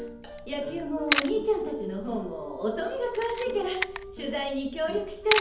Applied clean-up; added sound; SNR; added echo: none; Camera; 5 dB; reverberation time 2.2 s.